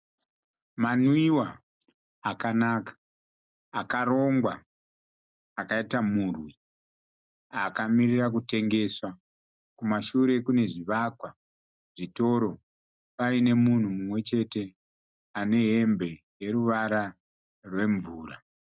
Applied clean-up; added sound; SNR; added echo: none; none; none; none.